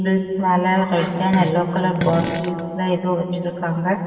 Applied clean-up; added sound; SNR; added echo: none; Fart; 8 dB; reverberation time 2.6 s.